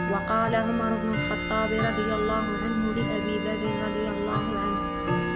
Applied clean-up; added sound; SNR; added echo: none; Tick-tock / Bell; 0 dB; none.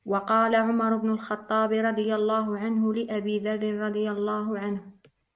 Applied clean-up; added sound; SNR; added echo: none; none; none; none.